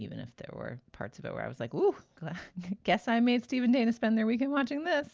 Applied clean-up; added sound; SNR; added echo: none; none; none; none.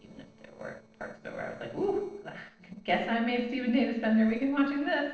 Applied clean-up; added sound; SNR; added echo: neural separator model SepFormer DNS4.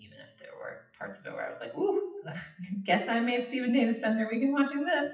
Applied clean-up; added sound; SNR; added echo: classical method WPE with log-MMSE.